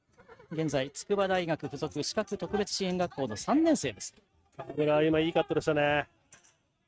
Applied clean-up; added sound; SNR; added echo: neural mask model RNNoise.